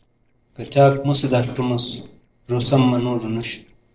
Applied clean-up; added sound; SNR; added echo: neural separator model SepFormer DNS4.